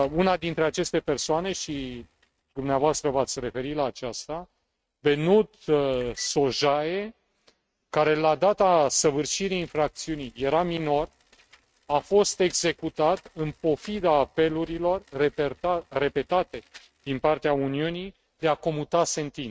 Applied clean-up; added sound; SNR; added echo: neural mask model RNNoise.